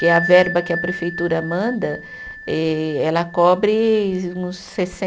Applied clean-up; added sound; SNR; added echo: none; Bell; 11 dB; none.